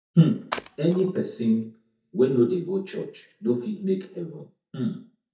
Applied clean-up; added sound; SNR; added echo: neural mask model DeepFilterNet 3.